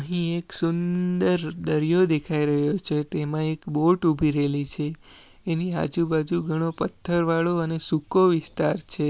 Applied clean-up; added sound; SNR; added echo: none; none; none; none.